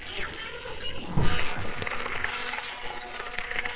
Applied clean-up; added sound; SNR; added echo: neural separator model SepFormer WHAMR!.